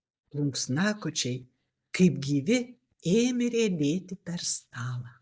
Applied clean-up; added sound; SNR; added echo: neural mask model DeepFilterNet 3.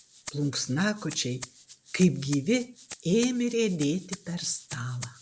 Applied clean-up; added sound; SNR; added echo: none; Rattle (instrument); 17 dB; none.